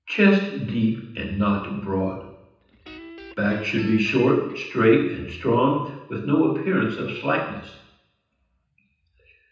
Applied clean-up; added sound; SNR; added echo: none; Guitar; 19 dB; reverberation time 0.9 s.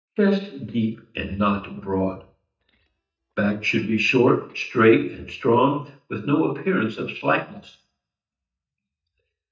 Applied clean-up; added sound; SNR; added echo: neural mask model DeepFilterNet 3.